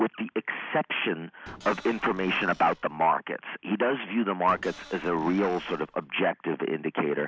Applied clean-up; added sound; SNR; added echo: none; Cupboard open or close / Door; 19 dB; none.